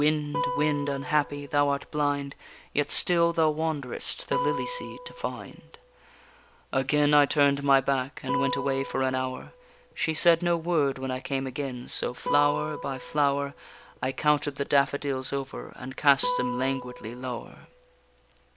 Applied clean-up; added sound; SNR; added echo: none; Guitar; 10 dB; none.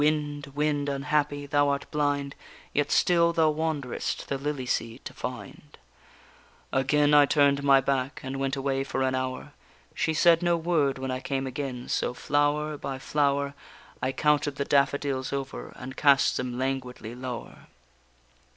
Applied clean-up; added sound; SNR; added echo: none; none; none; none.